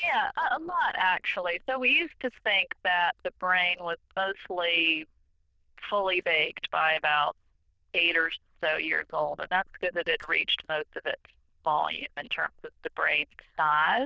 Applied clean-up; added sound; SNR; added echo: neural diffusion model UNIVERSE++.